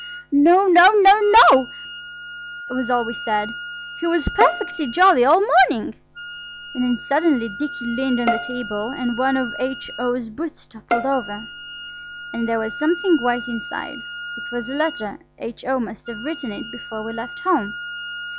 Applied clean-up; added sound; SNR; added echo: none; Wind instrument, woodwind instrument + Bowed string instrument; 11 dB; none.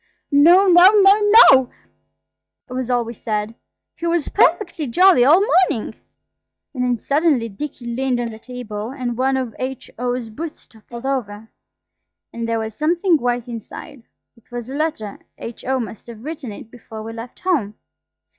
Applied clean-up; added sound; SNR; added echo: neural mask model DeepFilterNet 3.